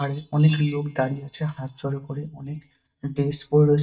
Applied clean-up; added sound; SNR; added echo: neural mask model DeepFilterNet 3.